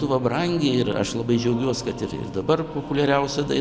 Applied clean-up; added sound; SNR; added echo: none; none; none; none.